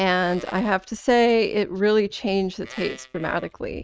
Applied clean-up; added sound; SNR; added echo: neural mask model RNNoise.